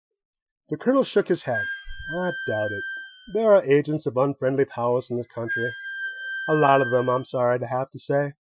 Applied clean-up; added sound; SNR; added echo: classical method Wiener filter.